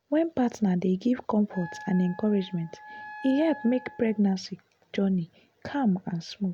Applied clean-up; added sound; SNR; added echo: none; Wind instrument, woodwind instrument; 17 dB; none.